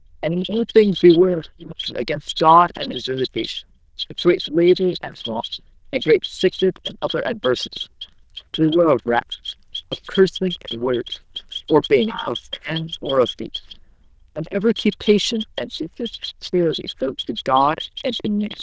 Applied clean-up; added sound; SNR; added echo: neural diffusion model UNIVERSE++.